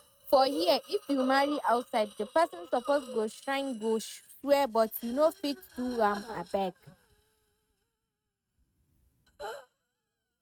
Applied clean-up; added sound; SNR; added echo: neural mask model RNNoise.